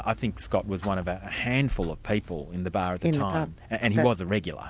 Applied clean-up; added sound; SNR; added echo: none; Clock; 18 dB; none.